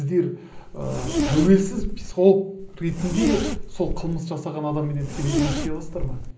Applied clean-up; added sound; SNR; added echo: none; Zipper (clothing); 3 dB; reverberation time 0.5 s.